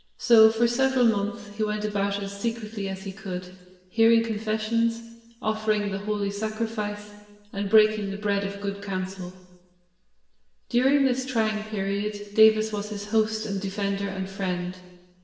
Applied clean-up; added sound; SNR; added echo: none; none; none; reverberation time 1.2 s.